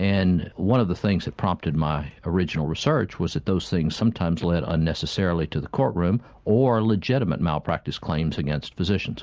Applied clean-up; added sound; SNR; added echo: none; none; none; none.